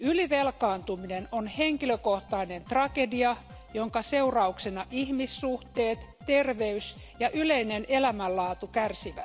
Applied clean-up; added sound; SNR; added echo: none; Drum kit; 20 dB; none.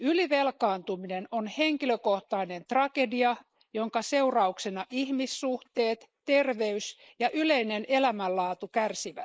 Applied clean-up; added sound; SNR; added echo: neural mask model Resemble Enhance denoiser.